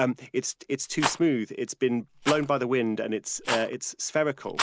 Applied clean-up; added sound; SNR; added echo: none; Rattle; 8 dB; none.